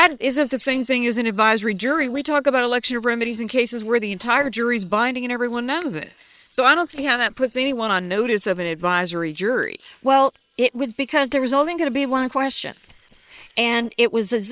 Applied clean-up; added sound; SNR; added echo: neural separator model SepFormer WHAM!.